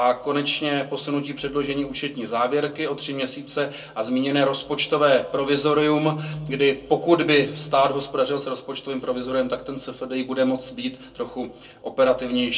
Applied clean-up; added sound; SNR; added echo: none; none; none; reverberation time 0.2 s.